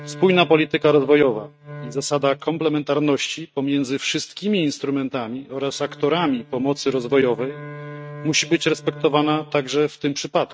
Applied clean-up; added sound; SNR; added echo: neural mask model RNNoise.